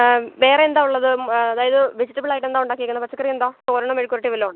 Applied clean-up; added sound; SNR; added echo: none; none; none; none.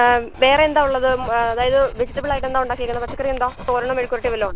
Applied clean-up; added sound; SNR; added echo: none; Writing; 12 dB; none.